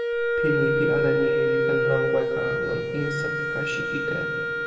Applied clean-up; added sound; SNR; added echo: none; Wind instrument, woodwind instrument; -5 dB; reverberation time 2.1 s.